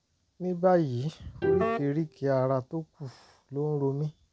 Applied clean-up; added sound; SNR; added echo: none; Wind instrument, woodwind instrument + Bowed string instrument; 4 dB; none.